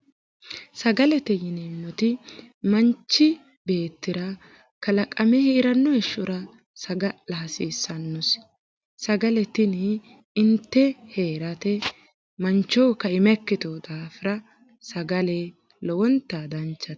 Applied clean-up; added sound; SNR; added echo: none; none; none; none.